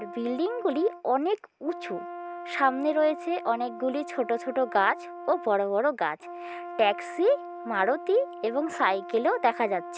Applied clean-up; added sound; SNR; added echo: none; Brass instrument; 13 dB; none.